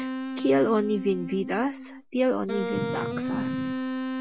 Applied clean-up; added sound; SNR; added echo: none; Wind instrument, woodwind instrument; 5 dB; none.